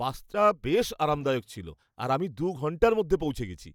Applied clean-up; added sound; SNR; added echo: neural mask model DeepFilterNet 3.